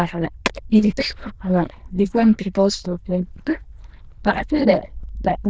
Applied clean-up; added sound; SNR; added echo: neural diffusion model UNIVERSE++.